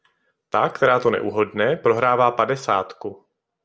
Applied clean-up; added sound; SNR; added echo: none; none; none; none.